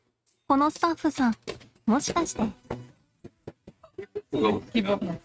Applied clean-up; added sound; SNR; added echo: neural mask model RNNoise.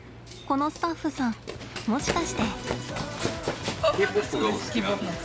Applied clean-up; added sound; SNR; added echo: none; Run; 8 dB; none.